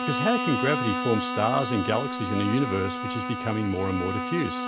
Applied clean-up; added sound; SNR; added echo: none; Bowed string instrument; 3 dB; none.